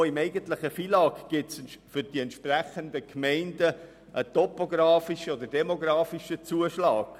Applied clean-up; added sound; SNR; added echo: none; none; none; none.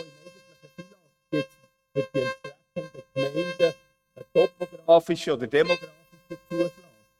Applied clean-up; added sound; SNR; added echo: neural mask model RNNoise.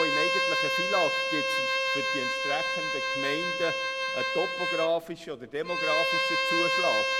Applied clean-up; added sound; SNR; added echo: none; Bowed string instrument; -5 dB; none.